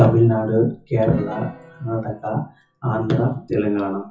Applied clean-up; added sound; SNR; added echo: classical method WPE with log-MMSE.